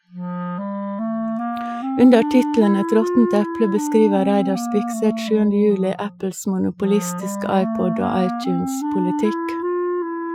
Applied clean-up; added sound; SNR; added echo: classical method Wiener filter.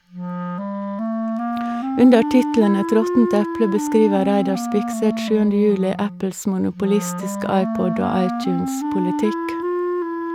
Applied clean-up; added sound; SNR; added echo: none; Wind instrument, woodwind instrument; 4 dB; none.